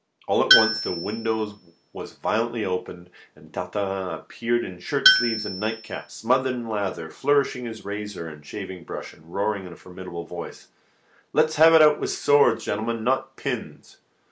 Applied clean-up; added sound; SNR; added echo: none; Tools; 2 dB; none.